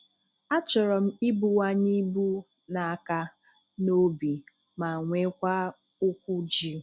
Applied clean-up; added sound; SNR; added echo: none; none; none; none.